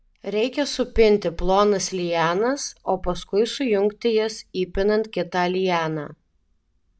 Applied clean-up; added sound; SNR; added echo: none; none; none; none.